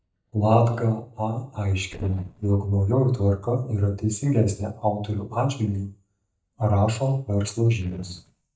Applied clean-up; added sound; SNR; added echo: neural mask model DeepFilterNet 3.